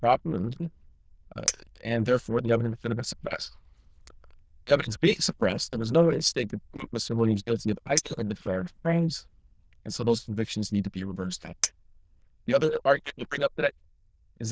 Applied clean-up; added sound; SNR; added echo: neural diffusion model UNIVERSE++.